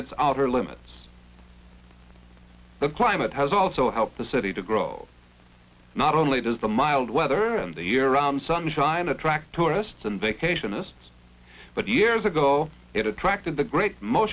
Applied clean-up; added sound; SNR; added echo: none; none; none; none.